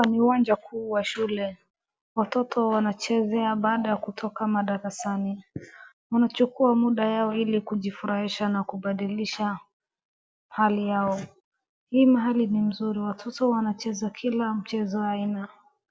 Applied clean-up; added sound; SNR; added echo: none; none; none; none.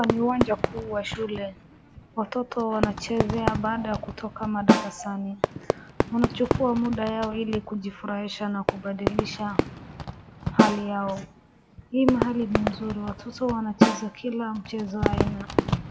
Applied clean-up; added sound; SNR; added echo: none; Fireworks + Snare drum; 0 dB; none.